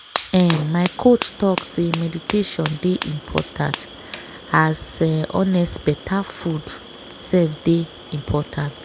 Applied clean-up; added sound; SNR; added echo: none; Fire; 12 dB; none.